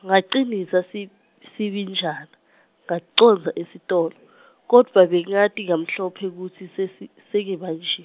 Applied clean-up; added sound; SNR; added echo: none; none; none; none.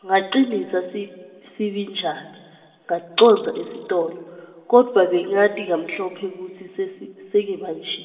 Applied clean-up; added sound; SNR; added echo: none; none; none; reverberation time 1.7 s.